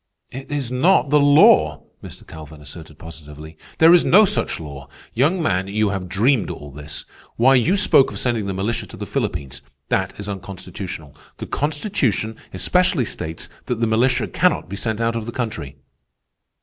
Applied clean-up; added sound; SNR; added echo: none; none; none; none.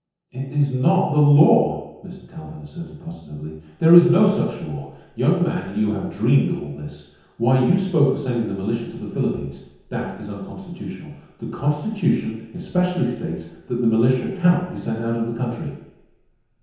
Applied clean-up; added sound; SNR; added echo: none; none; none; reverberation time 0.9 s.